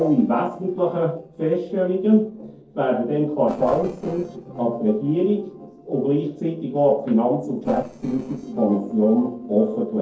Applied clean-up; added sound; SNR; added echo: neural separator model SepFormer DNS4.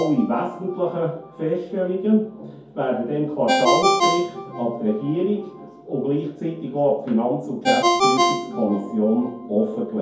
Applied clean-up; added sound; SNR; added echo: none; Ringtone; 3 dB; reverberation time 0.6 s.